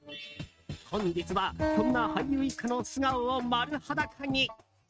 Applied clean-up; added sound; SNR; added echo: neural mask model RNNoise.